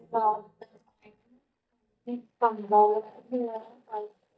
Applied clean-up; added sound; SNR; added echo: neural mask model DeepFilterNet 3.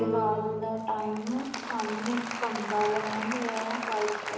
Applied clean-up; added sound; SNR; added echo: none; Applause; 3 dB; reverberation time 0.9 s.